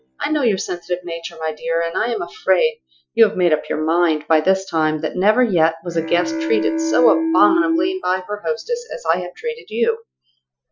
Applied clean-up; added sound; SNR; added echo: classical method Wiener filter.